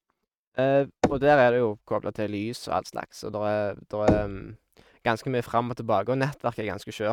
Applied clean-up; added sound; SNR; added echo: neural mask model RNNoise.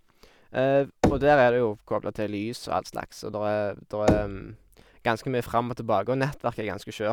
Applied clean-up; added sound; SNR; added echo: none; Knock / Wood; 7 dB; none.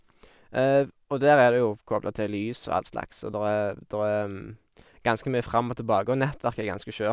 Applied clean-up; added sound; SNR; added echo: none; none; none; none.